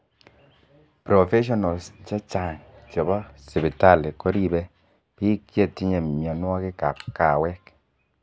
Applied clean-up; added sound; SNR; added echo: none; none; none; none.